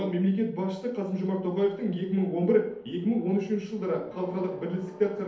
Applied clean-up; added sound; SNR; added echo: none; none; none; reverberation time 2.2 s.